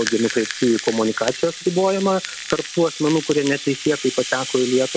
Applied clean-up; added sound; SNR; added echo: none; Rattle (instrument); 10 dB; none.